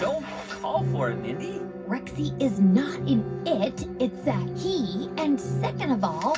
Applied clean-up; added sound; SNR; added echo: none; Bowed string instrument; 16 dB; reverberation time 0.4 s.